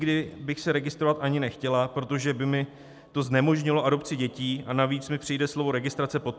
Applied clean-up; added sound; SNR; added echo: none; none; none; none.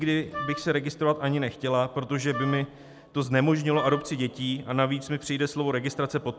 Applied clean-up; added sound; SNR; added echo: none; Wind instrument, woodwind instrument; 10 dB; none.